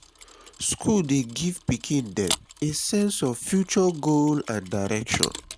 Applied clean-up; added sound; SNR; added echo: none; Mechanisms; 10 dB; none.